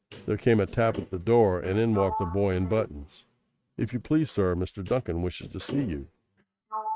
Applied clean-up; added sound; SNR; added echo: neural mask model RNNoise.